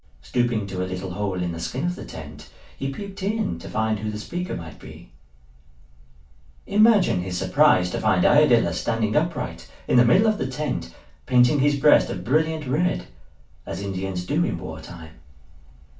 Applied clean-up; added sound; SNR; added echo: none; none; none; reverberation time 0.2 s.